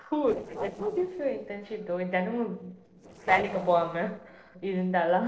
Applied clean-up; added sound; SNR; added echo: neural separator model SepFormer DNS4.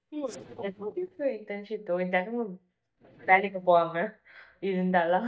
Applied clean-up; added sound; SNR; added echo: neural mask model DeepFilterNet 3.